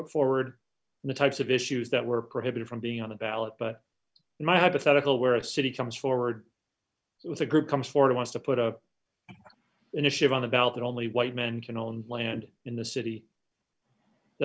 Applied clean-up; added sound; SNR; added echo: none; none; none; none.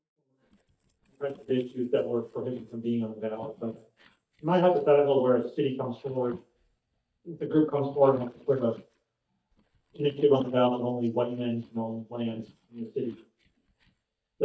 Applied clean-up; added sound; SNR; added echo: neural mask model DeepFilterNet 3.